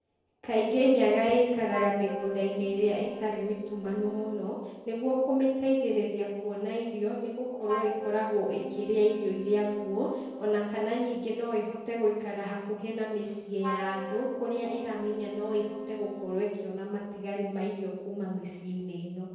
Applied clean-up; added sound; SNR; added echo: neural separator model SepFormer DNS4.